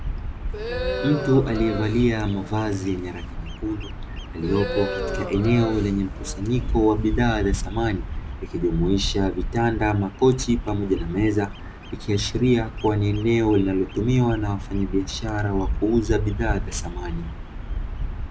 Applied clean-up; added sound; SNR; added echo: none; Crowd + Bird vocalization, bird call, bird song; 6 dB; none.